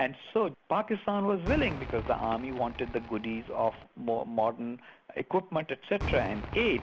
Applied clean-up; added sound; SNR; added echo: none; Cheering / Fireworks; 10 dB; none.